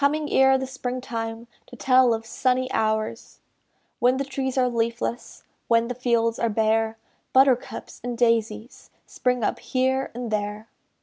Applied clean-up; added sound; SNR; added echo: none; none; none; none.